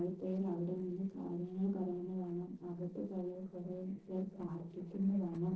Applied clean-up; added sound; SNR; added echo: neural separator model SepFormer DNS4.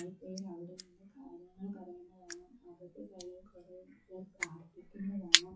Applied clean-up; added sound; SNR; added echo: classical method WPE with log-MMSE.